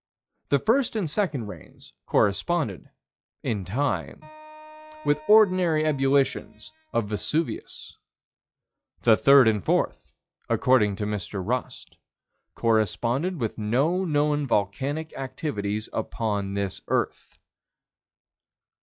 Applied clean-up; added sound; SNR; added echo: classical method log-MMSE.